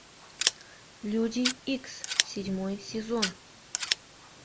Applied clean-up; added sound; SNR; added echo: none; Scissors; 0 dB; none.